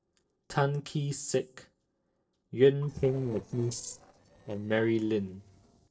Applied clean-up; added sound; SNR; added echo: neural separator model SepFormer DNS4.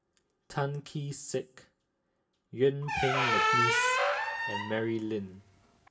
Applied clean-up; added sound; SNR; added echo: none; Squeak; -5 dB; reverberation time 0.2 s.